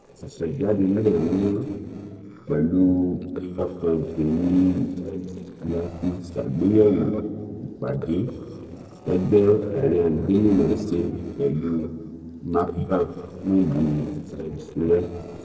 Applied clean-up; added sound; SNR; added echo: neural separator model SepFormer DNS4.